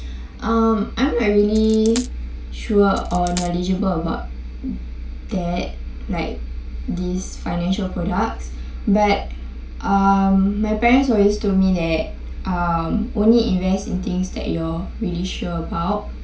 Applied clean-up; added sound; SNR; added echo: none; Coin (dropping); 15 dB; reverberation time 0.3 s.